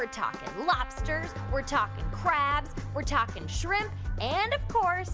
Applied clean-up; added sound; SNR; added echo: none; Trumpet; 19 dB; none.